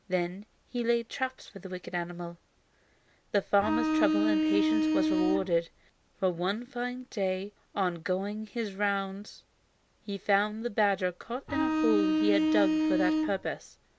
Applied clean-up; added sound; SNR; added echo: none; Bowed string instrument; -4 dB; none.